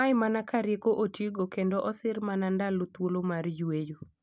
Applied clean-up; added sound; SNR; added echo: none; none; none; none.